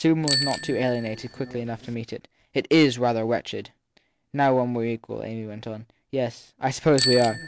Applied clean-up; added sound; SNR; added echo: none; Bicycle bell; 8 dB; none.